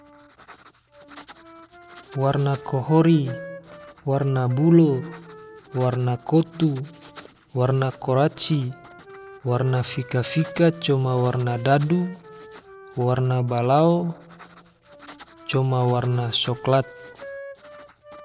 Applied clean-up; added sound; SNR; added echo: none; Writing + Wind instrument, woodwind instrument; 19 dB; none.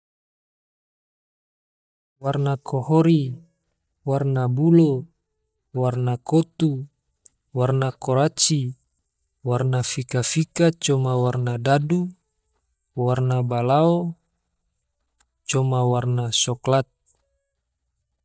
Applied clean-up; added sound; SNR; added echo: neural mask model DeepFilterNet 3.